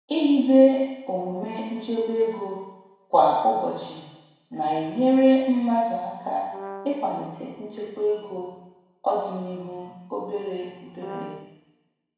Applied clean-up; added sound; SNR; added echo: none; Brass instrument; 14 dB; reverberation time 1.1 s.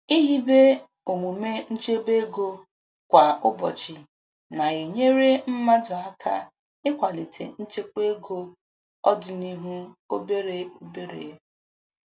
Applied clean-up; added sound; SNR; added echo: none; none; none; none.